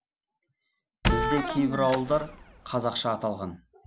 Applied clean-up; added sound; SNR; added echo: none; Squeak + Wind instrument, woodwind instrument; 1 dB; none.